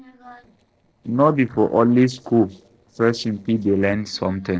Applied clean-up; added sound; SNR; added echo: neural separator model SepFormer DNS4.